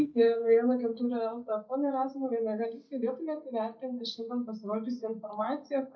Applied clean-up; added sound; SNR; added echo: neural mask model DeepFilterNet 3.